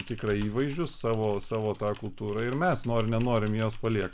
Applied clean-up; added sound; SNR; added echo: none; Typing; 20 dB; none.